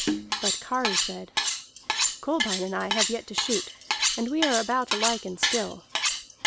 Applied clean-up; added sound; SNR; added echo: none; Cutlery, silverware; -2 dB; none.